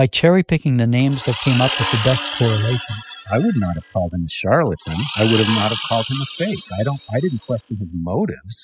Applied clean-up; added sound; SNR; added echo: classical method spectral subtraction.